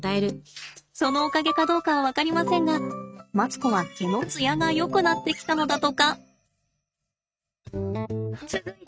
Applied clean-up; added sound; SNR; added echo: neural mask model RNNoise.